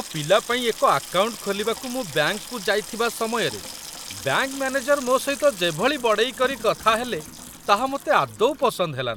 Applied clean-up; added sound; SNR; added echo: none; Sink (filling or washing) / Water tap, faucet; 14 dB; none.